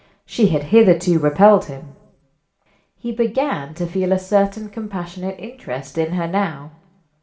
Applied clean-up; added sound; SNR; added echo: none; none; none; reverberation time 0.8 s.